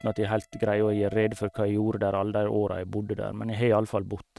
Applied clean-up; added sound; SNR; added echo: neural mask model RNNoise.